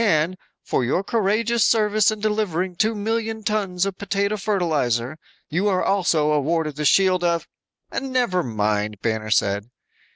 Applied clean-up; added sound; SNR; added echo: none; none; none; none.